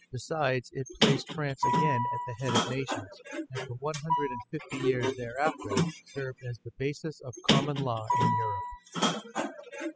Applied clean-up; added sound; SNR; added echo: classical method spectral subtraction.